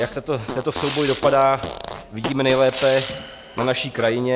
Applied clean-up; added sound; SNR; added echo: none; Tearing + Fart; 9 dB; none.